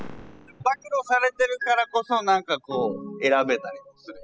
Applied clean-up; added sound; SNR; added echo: classical method spectral subtraction.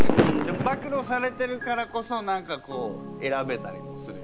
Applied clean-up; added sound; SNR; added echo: none; Fireworks; -3 dB; none.